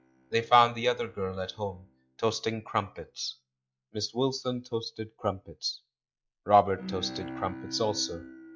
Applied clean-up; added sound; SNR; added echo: classical method log-MMSE.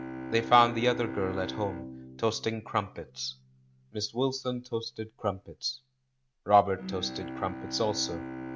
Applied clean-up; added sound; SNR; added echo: none; Bowed string instrument; 11 dB; none.